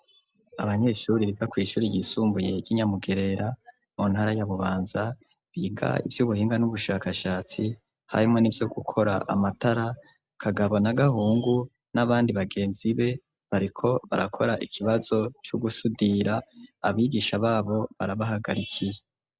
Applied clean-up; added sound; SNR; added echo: none; none; none; none.